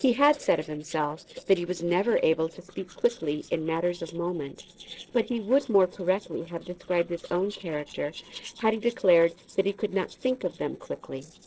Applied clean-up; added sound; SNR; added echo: neural separator model SepFormer DNS4.